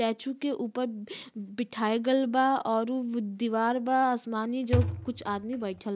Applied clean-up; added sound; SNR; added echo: none; Thump, thud; 2 dB; none.